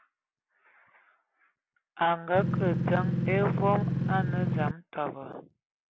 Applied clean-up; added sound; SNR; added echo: none; Engine; -5 dB; none.